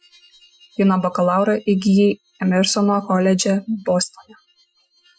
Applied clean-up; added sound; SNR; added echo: classical method Wiener filter.